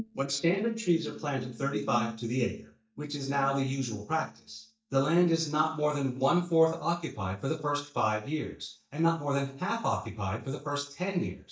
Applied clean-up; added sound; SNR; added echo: neural mask model DeepFilterNet 3.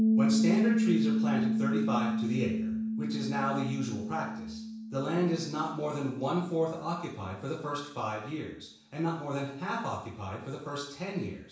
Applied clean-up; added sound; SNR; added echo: none; Piano; -1 dB; reverberation time 0.7 s.